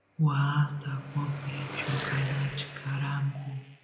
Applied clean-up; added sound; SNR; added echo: none; Car passing by / Traffic noise, roadway noise / Engine; 12 dB; reverberation time 0.8 s.